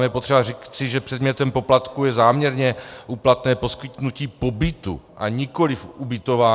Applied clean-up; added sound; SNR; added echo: none; none; none; none.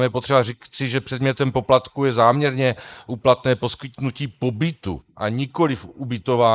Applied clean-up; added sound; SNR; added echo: neural mask model Resemble Enhance denoiser.